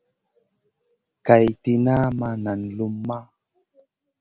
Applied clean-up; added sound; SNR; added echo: none; none; none; none.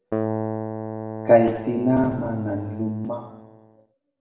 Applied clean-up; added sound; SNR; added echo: none; Keyboard (musical); 7 dB; reverberation time 0.9 s.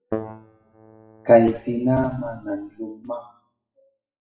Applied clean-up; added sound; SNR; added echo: classical method WPE with log-MMSE.